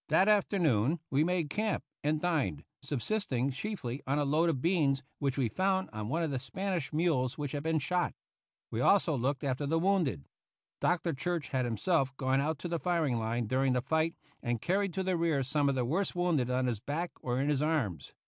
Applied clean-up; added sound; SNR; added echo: none; none; none; none.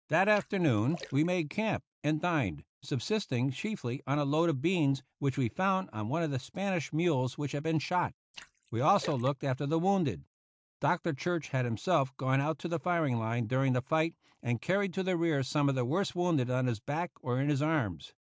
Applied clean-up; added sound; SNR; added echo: neural mask model DeepFilterNet 3.